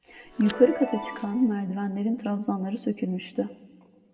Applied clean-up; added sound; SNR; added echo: none; Chime; 15 dB; reverberation time 1.1 s.